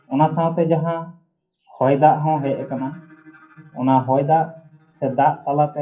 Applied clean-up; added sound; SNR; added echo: classical method WPE with log-MMSE.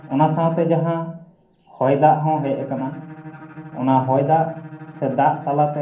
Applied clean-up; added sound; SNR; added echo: none; Bowed string instrument; 18 dB; reverberation time 0.6 s.